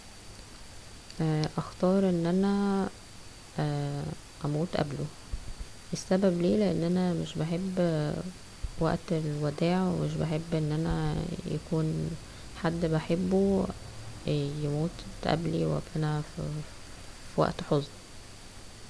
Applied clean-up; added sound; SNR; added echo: none; Run; 8 dB; none.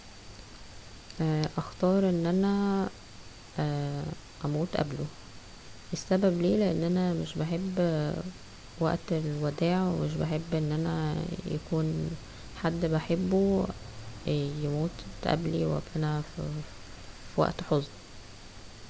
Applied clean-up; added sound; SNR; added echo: none; none; none; none.